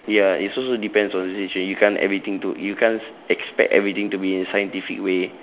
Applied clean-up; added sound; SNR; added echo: none; none; none; none.